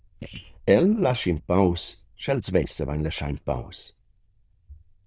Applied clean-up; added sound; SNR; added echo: neural diffusion model UNIVERSE++.